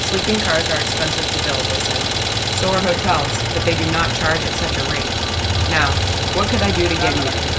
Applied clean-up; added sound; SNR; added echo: none; Idling; -3 dB; none.